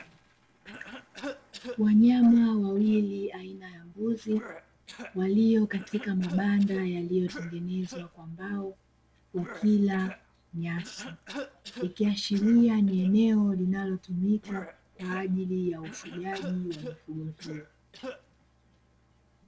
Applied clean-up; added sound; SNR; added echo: neural separator model SepFormer DNS4.